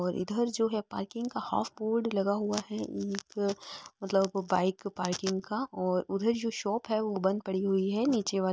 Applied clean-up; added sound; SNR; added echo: none; none; none; none.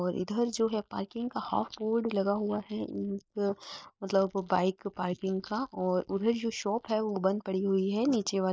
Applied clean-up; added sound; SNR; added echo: neural mask model Resemble Enhance denoiser.